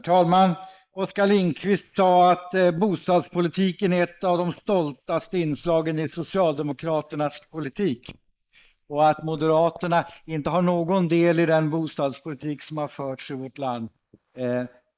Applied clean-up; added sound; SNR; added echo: neural mask model Resemble Enhance denoiser.